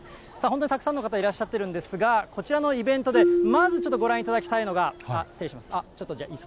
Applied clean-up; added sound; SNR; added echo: none; Marimba, xylophone; 4 dB; none.